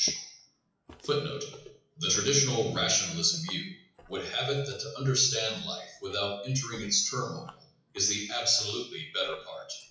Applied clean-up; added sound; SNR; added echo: classical method WPE with log-MMSE.